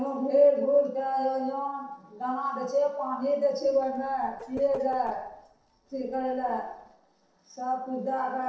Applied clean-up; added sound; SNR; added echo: neural separator model SepFormer DNS4.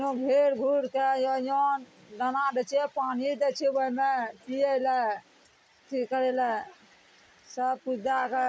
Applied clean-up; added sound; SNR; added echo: none; none; none; none.